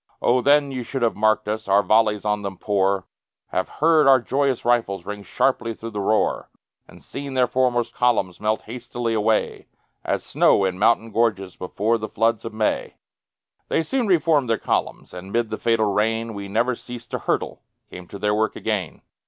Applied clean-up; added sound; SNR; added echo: none; none; none; none.